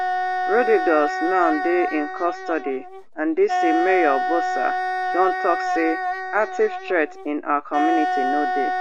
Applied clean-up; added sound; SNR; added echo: none; Wind instrument, woodwind instrument; 1 dB; none.